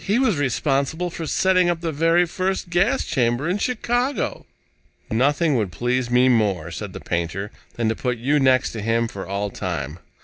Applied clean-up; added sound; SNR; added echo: none; none; none; none.